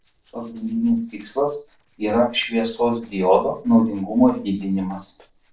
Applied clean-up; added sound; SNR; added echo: neural separator model SepFormer DNS4.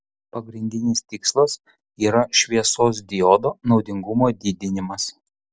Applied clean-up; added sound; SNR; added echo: none; none; none; none.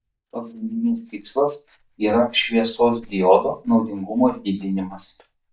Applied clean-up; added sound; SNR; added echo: neural mask model DeepFilterNet 3.